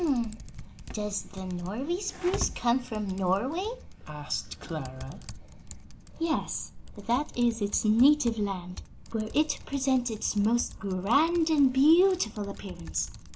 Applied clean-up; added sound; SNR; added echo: none; Typing; 14 dB; none.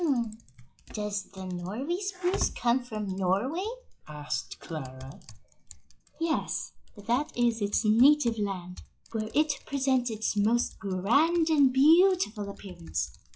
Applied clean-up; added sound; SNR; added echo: classical method log-MMSE.